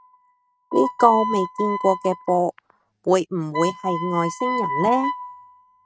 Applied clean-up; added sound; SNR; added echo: neural mask model RNNoise.